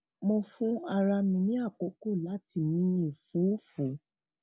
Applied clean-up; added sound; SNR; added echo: none; none; none; none.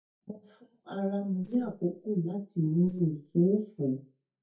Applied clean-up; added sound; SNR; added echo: neural mask model DeepFilterNet 3.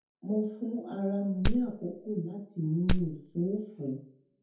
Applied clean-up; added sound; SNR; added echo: none; Wood; -2 dB; reverberation time 0.5 s.